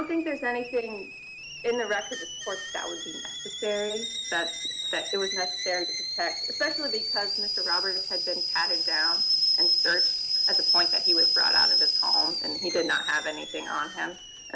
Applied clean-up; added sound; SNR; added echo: none; Boiling / Alarm; -4 dB; none.